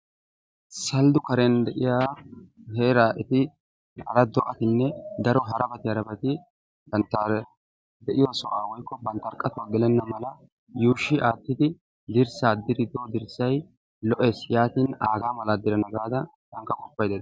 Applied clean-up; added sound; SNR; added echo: none; none; none; none.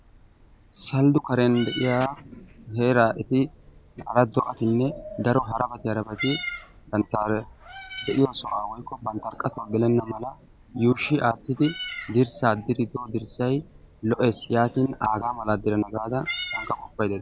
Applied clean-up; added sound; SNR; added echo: none; Meow; 16 dB; none.